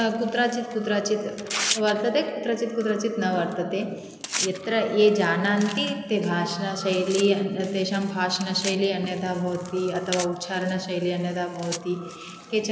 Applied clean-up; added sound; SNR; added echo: none; Tearing; 12 dB; none.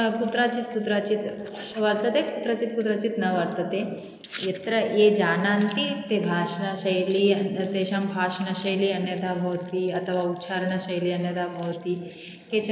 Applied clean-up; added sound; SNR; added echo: neural mask model Resemble Enhance denoiser.